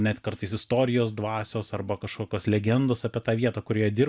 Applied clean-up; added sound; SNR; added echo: none; none; none; none.